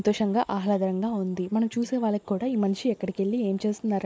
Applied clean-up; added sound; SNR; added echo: neural mask model Resemble Enhance denoiser.